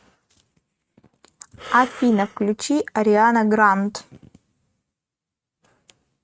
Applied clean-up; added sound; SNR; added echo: neural mask model RNNoise.